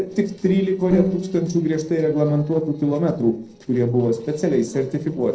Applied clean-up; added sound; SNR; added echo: neural separator model SepFormer DNS4.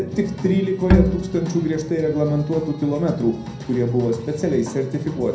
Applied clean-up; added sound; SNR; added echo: none; Bowed string instrument; -1 dB; reverberation time 0.6 s.